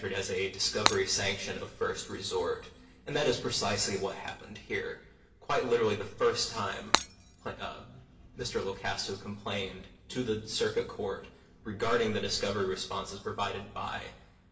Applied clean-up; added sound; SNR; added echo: none; Shatter; 0 dB; reverberation time 0.9 s.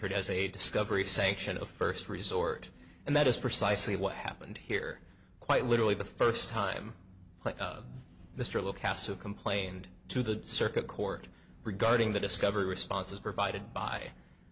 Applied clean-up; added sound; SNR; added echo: none; none; none; none.